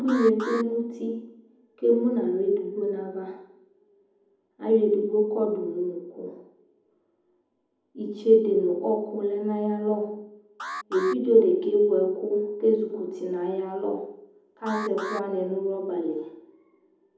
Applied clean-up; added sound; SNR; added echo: none; Alarm; 13 dB; reverberation time 0.8 s.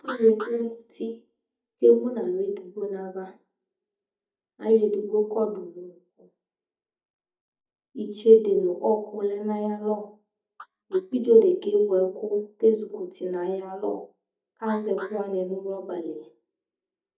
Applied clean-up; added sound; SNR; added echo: neural mask model DeepFilterNet 3.